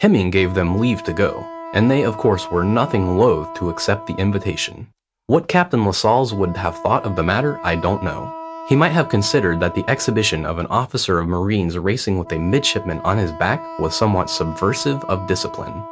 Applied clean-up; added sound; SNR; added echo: none; Wind instrument, woodwind instrument; 14 dB; none.